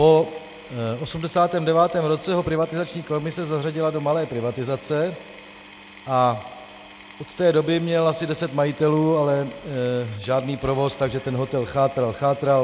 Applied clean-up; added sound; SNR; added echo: none; Power tool; 20 dB; none.